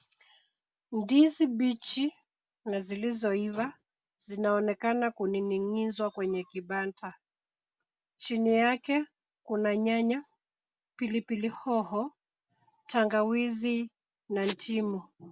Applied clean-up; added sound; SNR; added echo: none; none; none; none.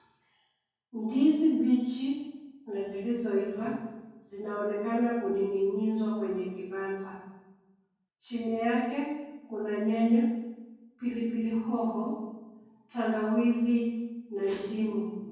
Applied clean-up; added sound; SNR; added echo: none; none; none; reverberation time 1.3 s.